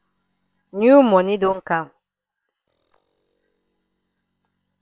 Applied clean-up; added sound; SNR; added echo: neural separator model SepFormer WHAM!.